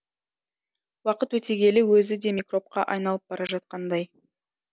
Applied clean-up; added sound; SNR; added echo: none; none; none; none.